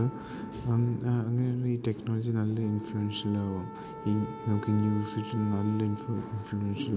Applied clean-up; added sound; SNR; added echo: none; Wind instrument, woodwind instrument; 16 dB; none.